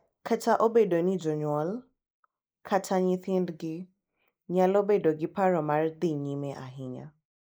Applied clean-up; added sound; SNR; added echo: neural mask model Resemble Enhance denoiser.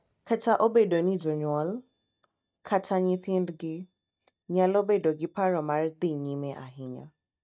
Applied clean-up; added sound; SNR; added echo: neural mask model DeepFilterNet 3.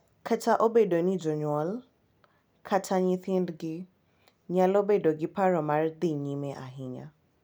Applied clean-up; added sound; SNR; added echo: none; none; none; none.